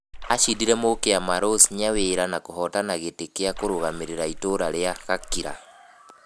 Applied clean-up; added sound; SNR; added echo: none; Splash, splatter; 11 dB; none.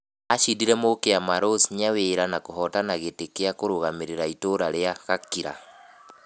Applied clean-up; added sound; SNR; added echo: none; none; none; none.